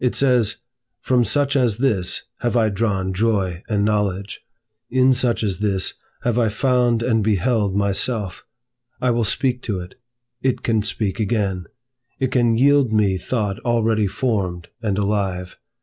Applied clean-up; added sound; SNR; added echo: none; none; none; none.